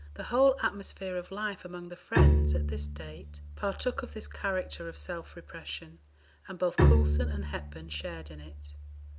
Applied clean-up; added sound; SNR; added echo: none; Bowed string instrument; -4 dB; none.